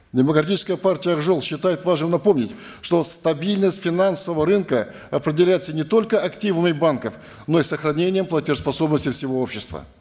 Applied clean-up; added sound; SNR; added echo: none; none; none; none.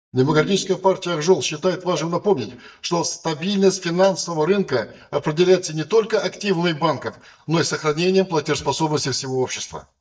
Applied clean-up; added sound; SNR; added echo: neural mask model DeepFilterNet 3.